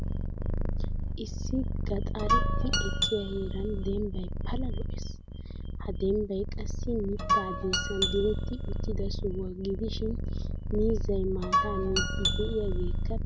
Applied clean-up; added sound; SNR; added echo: none; Purr + Guitar; -4 dB; none.